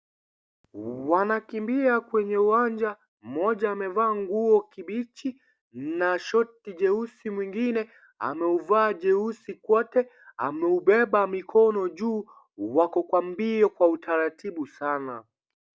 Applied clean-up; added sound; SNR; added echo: none; none; none; none.